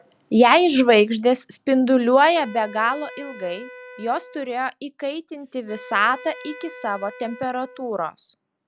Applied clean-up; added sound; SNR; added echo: none; Wind instrument, woodwind instrument; 20 dB; none.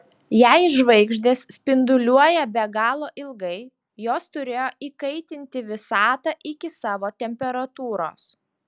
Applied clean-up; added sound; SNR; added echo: none; none; none; none.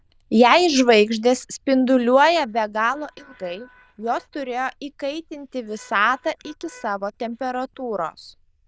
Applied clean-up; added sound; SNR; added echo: neural diffusion model UNIVERSE++.